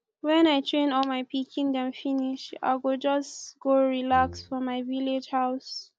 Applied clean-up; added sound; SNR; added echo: none; Brass instrument; 15 dB; none.